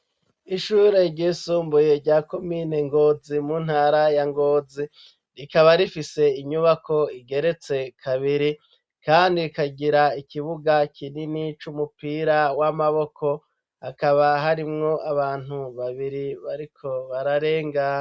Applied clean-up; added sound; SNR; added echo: none; none; none; none.